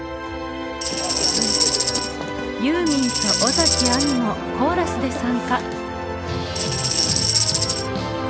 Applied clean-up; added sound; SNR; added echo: none; Tambourine; -2 dB; none.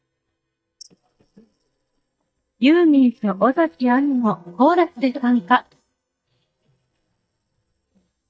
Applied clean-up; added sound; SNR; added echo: neural mask model DeepFilterNet 3.